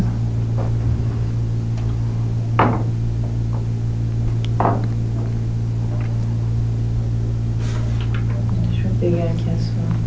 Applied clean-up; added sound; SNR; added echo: none; none; none; none.